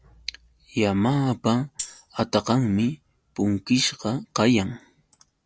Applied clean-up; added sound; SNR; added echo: none; Tambourine; 16 dB; none.